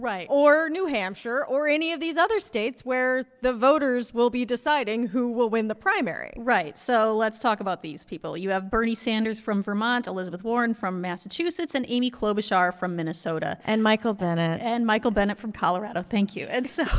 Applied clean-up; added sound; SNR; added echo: none; none; none; none.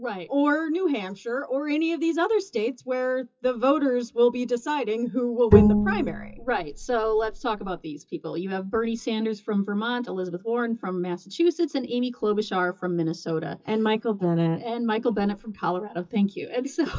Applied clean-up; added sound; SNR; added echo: classical method WPE with log-MMSE.